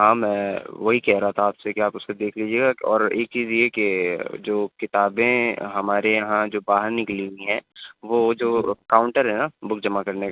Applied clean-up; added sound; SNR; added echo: none; none; none; none.